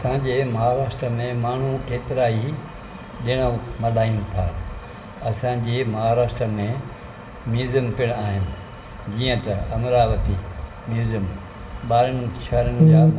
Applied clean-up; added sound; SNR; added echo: none; none; none; reverberation time 2.9 s.